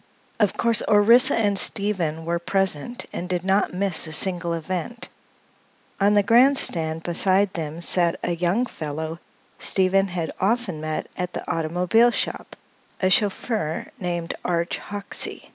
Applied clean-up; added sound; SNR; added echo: none; none; none; none.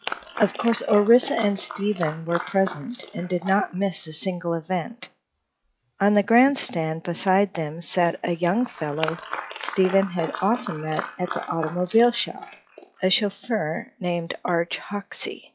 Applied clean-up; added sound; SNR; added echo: classical method log-MMSE.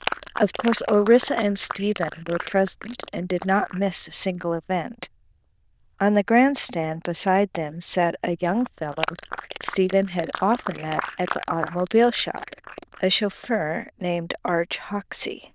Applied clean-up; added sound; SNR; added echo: neural diffusion model UNIVERSE++.